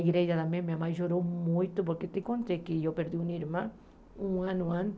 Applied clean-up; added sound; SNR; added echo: none; none; none; none.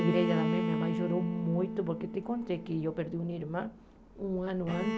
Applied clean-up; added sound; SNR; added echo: none; Bowed string instrument; 3 dB; none.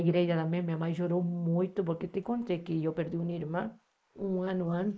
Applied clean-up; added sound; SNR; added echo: neural mask model Resemble Enhance denoiser.